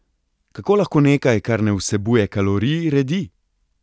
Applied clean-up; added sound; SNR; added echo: none; none; none; none.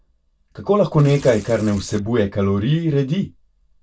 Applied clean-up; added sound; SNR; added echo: none; Tearing; 20 dB; reverberation time 0.1 s.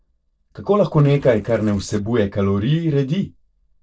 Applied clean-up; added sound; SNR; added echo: neural separator model SepFormer DNS4.